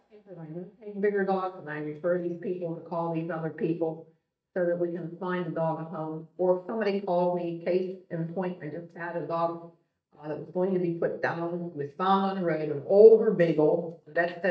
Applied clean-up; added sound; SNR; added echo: neural mask model DeepFilterNet 3.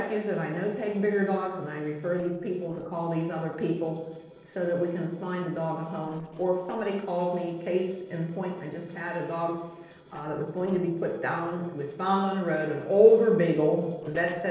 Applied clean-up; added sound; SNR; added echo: neural separator model SepFormer DNS4.